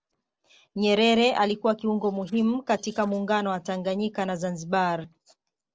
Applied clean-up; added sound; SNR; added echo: neural separator model SepFormer DNS4.